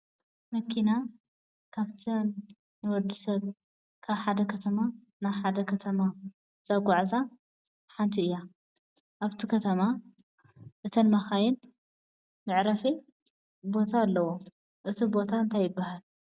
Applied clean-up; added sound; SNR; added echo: none; none; none; none.